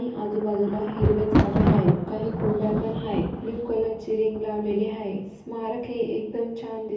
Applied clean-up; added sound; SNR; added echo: none; Thunder; 1 dB; reverberation time 0.7 s.